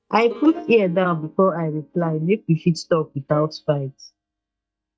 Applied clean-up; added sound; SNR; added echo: neural mask model DeepFilterNet 3.